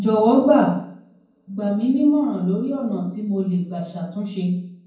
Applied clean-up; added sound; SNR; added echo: none; none; none; reverberation time 0.9 s.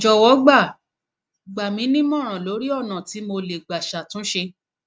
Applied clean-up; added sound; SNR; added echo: none; none; none; none.